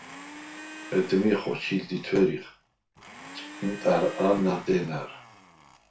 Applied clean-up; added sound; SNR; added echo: none; Domestic sounds, home sounds; 17 dB; reverberation time 0.3 s.